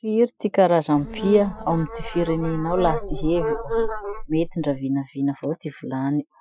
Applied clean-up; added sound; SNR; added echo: classical method Wiener filter.